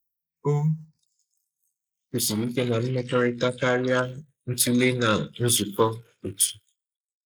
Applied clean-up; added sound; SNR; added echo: neural mask model Resemble Enhance denoiser.